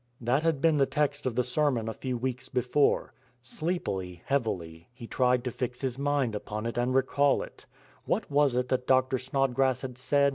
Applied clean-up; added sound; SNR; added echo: none; none; none; none.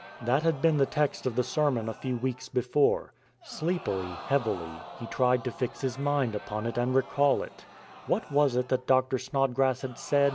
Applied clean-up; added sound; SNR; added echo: none; Crowd; 18 dB; none.